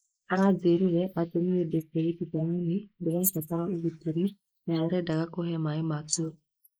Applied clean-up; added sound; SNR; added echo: neural mask model Resemble Enhance denoiser.